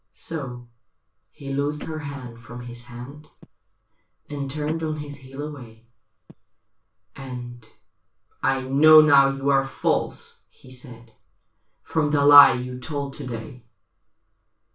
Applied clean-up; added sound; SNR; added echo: none; Telephone; 19 dB; reverberation time 0.3 s.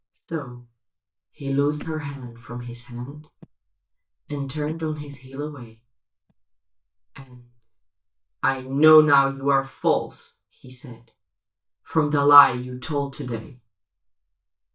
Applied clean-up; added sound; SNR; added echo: neural mask model DeepFilterNet 3.